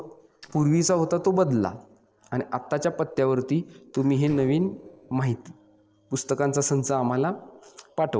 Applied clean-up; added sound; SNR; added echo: neural separator model SepFormer DNS4.